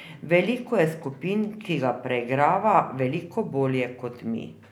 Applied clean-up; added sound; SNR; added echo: none; none; none; none.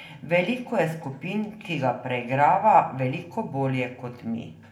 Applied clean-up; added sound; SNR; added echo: none; none; none; reverberation time 0.4 s.